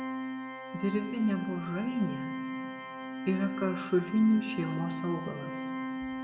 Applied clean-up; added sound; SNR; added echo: none; Organ; 5 dB; reverberation time 1.3 s.